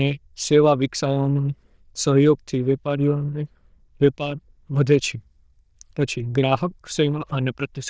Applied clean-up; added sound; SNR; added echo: neural diffusion model UNIVERSE++.